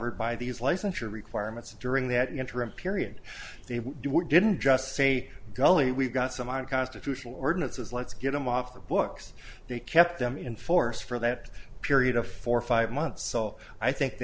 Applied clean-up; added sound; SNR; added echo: none; none; none; none.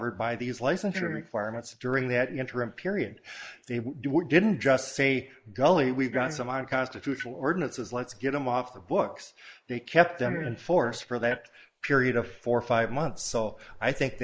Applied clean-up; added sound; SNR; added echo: neural mask model Resemble Enhance denoiser.